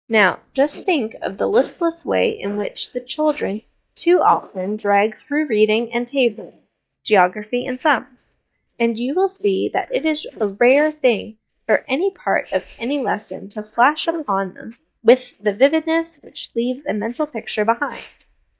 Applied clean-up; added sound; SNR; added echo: neural mask model DeepFilterNet 3.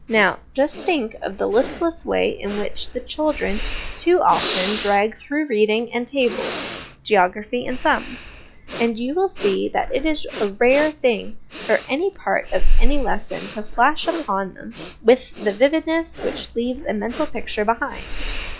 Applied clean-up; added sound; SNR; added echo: none; Breathing; 2 dB; none.